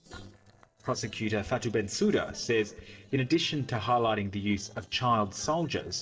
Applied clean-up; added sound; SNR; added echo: neural separator model SepFormer DNS4.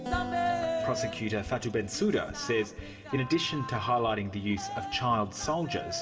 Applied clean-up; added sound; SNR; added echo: none; Acoustic guitar; 14 dB; reverberation time 1.4 s.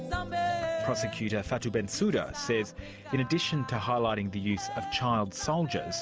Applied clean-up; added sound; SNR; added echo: none; none; none; none.